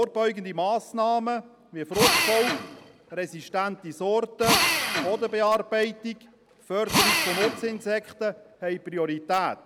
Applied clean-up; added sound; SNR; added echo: none; Drill; 1 dB; none.